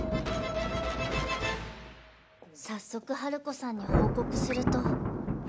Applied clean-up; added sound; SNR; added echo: none; Thunder; -2 dB; none.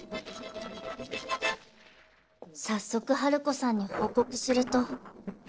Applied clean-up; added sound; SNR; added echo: neural separator model SepFormer DNS4.